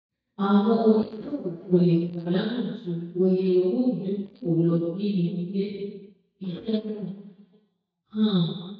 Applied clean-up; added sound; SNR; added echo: neural mask model DeepFilterNet 3.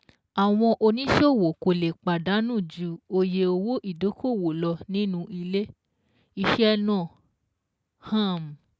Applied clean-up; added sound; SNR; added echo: none; none; none; none.